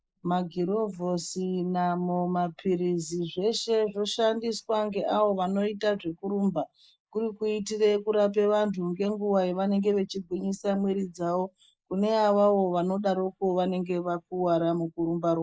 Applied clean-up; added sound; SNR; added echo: neural mask model Resemble Enhance denoiser.